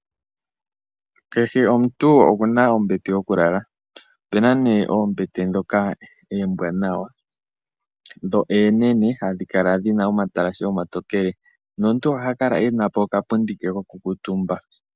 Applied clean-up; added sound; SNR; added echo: none; none; none; none.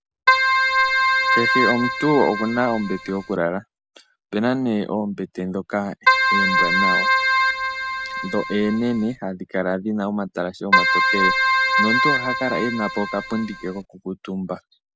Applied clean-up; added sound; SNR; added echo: none; Keyboard (musical); -5 dB; none.